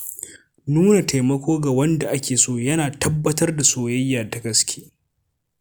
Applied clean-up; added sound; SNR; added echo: none; none; none; none.